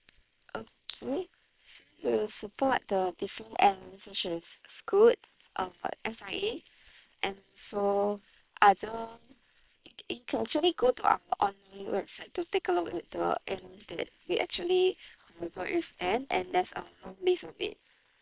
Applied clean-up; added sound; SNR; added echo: neural separator model SepFormer WHAM!.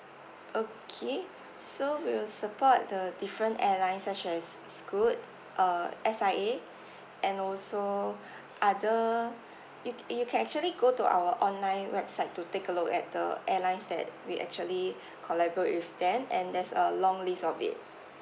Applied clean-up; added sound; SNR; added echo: none; none; none; none.